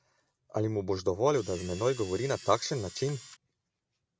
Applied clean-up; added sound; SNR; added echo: none; Camera; 16 dB; none.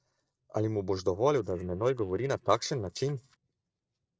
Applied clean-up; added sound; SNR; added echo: neural separator model SepFormer DNS4.